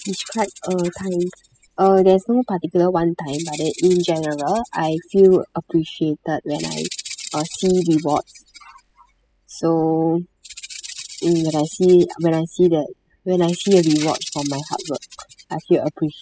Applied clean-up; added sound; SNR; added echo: classical method spectral subtraction.